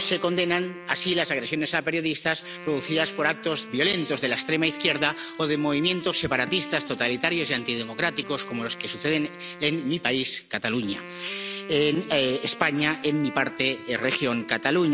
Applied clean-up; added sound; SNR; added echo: none; Wind instrument, woodwind instrument; 14 dB; none.